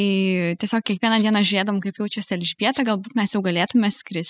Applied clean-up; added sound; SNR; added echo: classical method spectral subtraction.